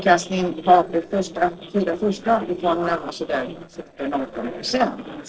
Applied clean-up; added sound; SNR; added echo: neural separator model SepFormer DNS4.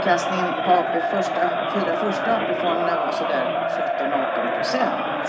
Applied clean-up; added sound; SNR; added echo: none; Crowd; -2 dB; reverberation time 0.4 s.